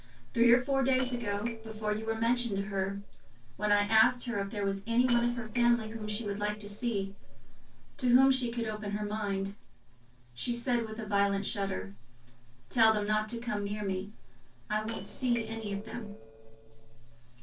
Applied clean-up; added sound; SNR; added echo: neural separator model SepFormer DNS4.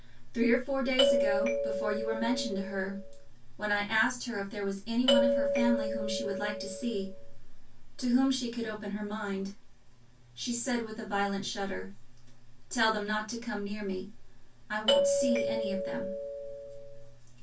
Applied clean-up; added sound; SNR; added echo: none; Doorbell; -2 dB; reverberation time 0.1 s.